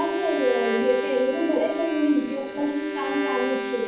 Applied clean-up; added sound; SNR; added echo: none; Bowed string instrument; 5 dB; reverberation time 0.8 s.